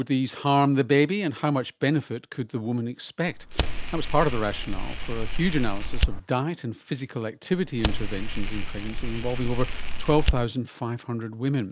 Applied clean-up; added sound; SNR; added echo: none; Fire; -2 dB; none.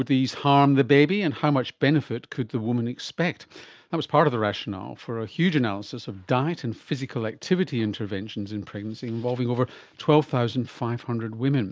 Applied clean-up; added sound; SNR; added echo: none; none; none; none.